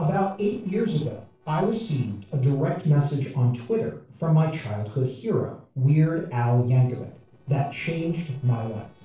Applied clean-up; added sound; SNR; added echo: neural separator model SepFormer DNS4.